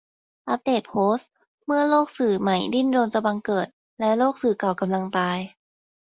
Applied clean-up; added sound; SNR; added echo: none; none; none; none.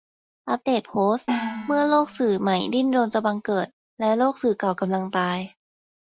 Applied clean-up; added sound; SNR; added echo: neural mask model RNNoise.